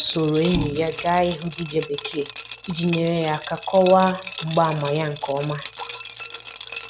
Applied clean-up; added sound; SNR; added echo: none; Liquid + Bowed string instrument; 12 dB; none.